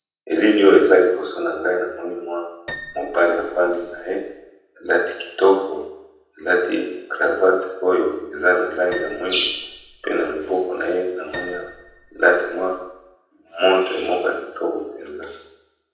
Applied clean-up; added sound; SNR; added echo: none; Piano; 18 dB; reverberation time 0.8 s.